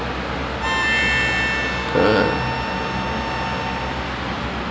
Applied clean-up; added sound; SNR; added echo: none; Harmonica; 2 dB; none.